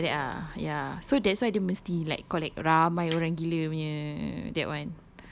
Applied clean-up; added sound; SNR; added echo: none; none; none; none.